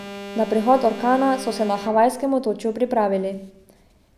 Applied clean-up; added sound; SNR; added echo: none; Alarm; 15 dB; none.